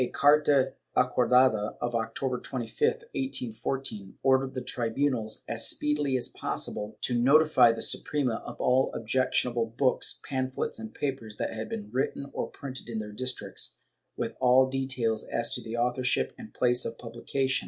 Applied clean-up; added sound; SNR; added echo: none; none; none; none.